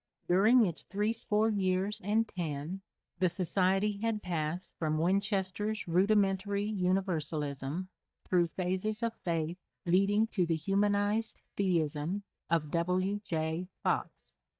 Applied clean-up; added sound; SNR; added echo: neural mask model DeepFilterNet 3.